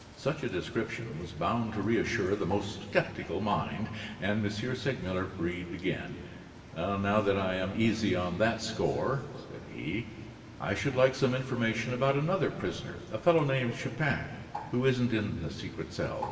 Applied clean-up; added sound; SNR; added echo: none; Bird; 17 dB; reverberation time 2.5 s.